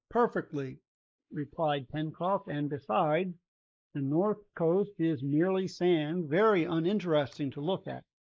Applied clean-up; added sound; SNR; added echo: neural mask model Resemble Enhance denoiser.